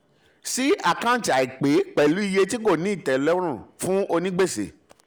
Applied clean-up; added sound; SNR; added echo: none; none; none; none.